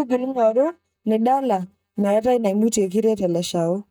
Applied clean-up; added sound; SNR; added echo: neural mask model DeepFilterNet 3.